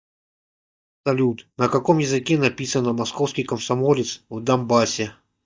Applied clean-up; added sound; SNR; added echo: neural mask model DeepFilterNet 3.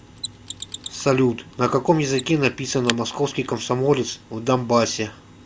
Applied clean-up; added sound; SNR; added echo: none; Mechanisms; 16 dB; none.